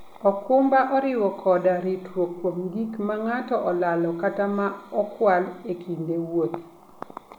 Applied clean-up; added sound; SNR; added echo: none; none; none; none.